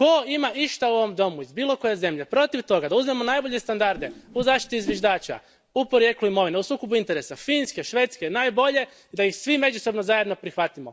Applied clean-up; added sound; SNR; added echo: none; Whoosh, swoosh, swish; 13 dB; none.